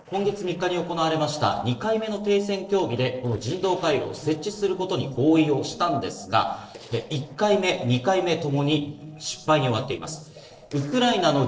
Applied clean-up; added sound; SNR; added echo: neural separator model SepFormer DNS4.